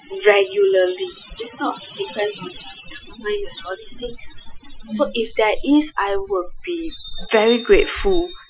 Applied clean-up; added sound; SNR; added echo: classical method Wiener filter.